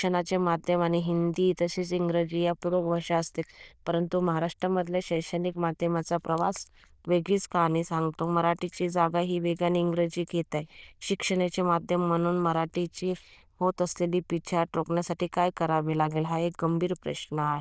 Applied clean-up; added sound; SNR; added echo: neural diffusion model UNIVERSE++.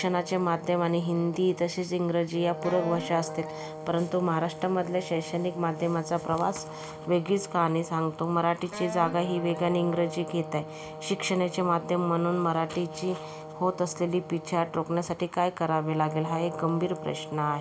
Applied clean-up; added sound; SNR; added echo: none; Brass instrument + Wind instrument, woodwind instrument; 12 dB; none.